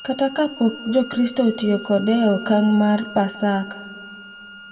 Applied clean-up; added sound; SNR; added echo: none; Bowed string instrument; 17 dB; reverberation time 1.1 s.